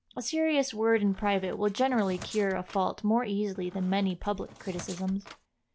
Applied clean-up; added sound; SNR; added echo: none; Squeak; 19 dB; none.